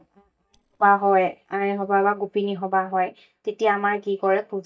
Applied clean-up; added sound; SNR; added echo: neural mask model DeepFilterNet 3.